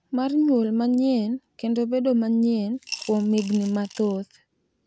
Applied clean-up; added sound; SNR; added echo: none; Coin (dropping) / Glass; 17 dB; none.